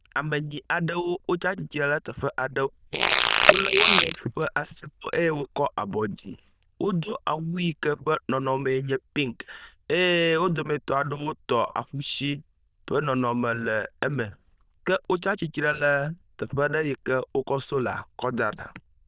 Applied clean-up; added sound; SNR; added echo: neural diffusion model UNIVERSE++.